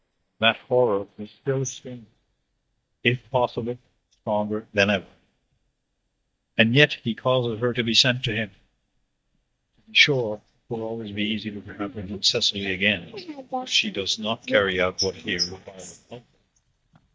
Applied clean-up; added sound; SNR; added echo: neural mask model DeepFilterNet 3.